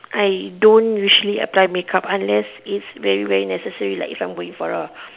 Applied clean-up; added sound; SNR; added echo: none; none; none; none.